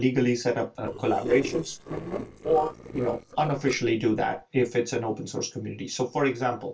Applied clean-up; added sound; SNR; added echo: neural separator model SepFormer DNS4.